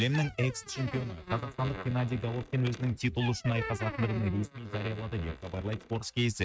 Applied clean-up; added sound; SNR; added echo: neural mask model RNNoise.